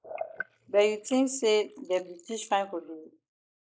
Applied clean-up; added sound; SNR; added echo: neural mask model Resemble Enhance denoiser.